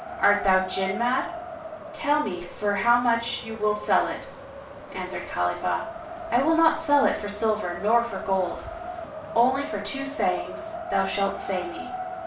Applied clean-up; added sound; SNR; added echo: none; Wind; 10 dB; reverberation time 0.4 s.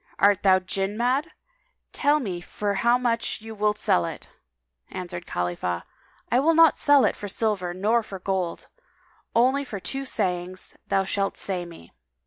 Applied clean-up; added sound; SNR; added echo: none; none; none; none.